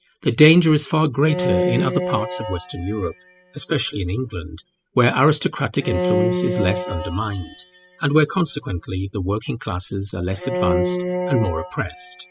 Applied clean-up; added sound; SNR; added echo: classical method spectral subtraction.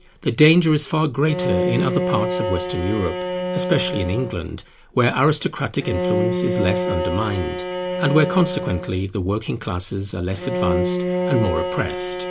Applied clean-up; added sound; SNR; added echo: none; Bowed string instrument; 3 dB; none.